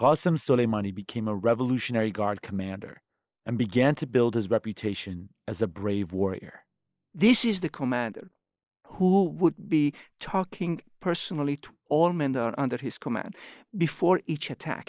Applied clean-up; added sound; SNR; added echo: neural mask model Resemble Enhance denoiser.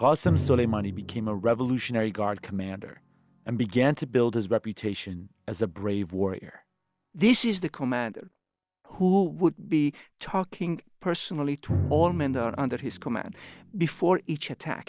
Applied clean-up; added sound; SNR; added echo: none; Drum; 11 dB; none.